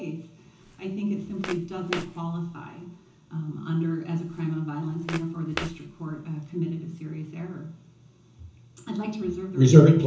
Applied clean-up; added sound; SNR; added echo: none; Walk, footsteps; 15 dB; reverberation time 0.7 s.